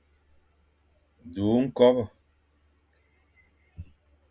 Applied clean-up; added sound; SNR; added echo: none; none; none; none.